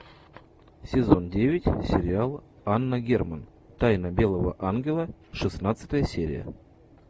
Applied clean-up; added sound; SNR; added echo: none; none; none; none.